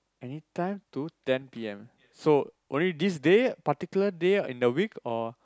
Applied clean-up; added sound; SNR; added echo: none; none; none; none.